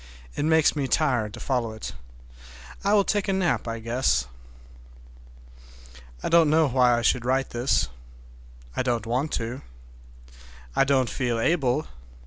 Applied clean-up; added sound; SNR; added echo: none; none; none; none.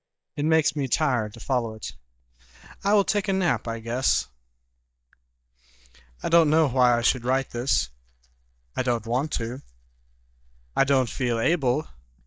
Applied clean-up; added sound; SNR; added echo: neural mask model DeepFilterNet 3.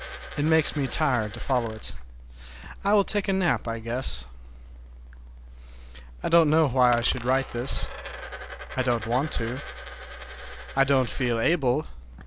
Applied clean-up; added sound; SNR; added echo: none; Coin (dropping); 16 dB; none.